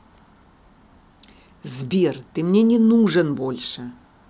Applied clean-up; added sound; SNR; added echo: none; none; none; none.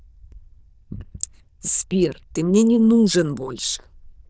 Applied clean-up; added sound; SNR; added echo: neural diffusion model UNIVERSE++.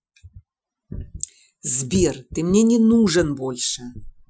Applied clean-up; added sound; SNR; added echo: classical method Wiener filter.